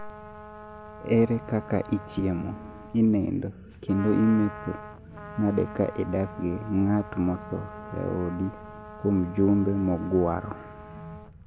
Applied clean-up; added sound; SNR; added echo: none; Trumpet; 16 dB; none.